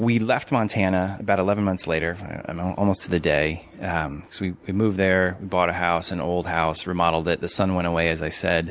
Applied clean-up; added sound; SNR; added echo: none; none; none; none.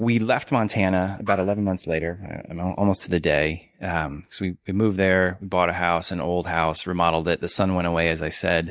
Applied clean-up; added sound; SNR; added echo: neural mask model DeepFilterNet 3.